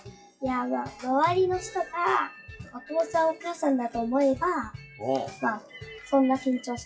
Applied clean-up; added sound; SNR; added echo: classical method WPE with log-MMSE.